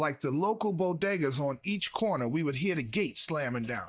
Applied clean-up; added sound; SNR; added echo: neural mask model DeepFilterNet 3.